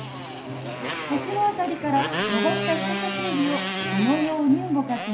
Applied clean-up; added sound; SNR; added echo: none; Motorcycle; 4 dB; reverberation time 0.5 s.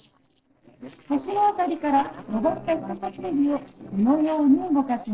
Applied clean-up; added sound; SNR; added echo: neural separator model SepFormer DNS4.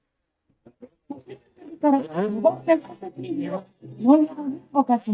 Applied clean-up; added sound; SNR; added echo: neural mask model DeepFilterNet 3.